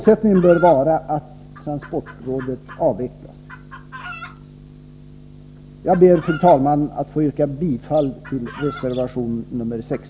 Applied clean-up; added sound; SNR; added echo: none; Chicken, rooster; 20 dB; none.